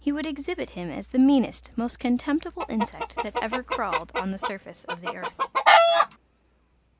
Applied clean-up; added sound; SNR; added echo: none; Chicken, rooster; -4 dB; none.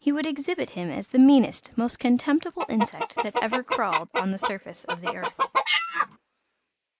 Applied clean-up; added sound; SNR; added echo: neural mask model Resemble Enhance denoiser.